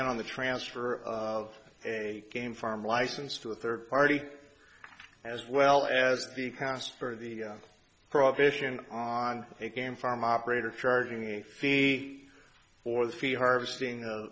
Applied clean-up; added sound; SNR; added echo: none; none; none; none.